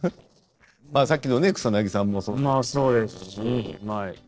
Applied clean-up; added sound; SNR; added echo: neural separator model SepFormer DNS4.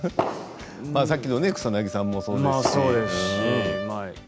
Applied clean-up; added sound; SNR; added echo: none; Fireworks + Wind instrument, woodwind instrument; 6 dB; none.